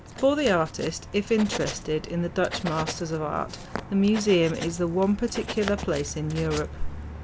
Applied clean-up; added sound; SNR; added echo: none; Writing; 11 dB; none.